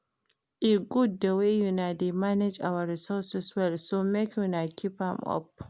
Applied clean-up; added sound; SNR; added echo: none; none; none; none.